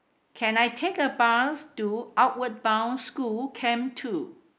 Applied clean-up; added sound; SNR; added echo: neural mask model Resemble Enhance denoiser.